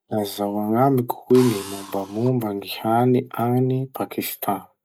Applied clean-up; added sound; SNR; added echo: none; Drill; 17 dB; none.